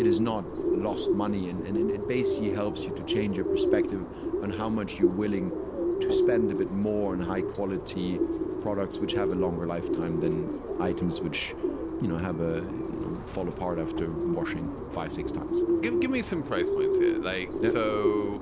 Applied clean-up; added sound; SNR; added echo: none; Bird; -3 dB; none.